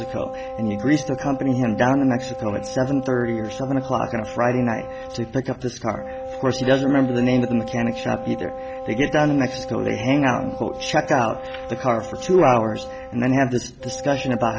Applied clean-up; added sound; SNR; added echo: none; Wind instrument, woodwind instrument; 10 dB; none.